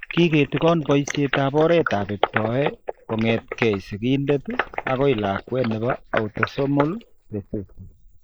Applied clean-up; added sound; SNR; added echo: neural mask model Resemble Enhance denoiser.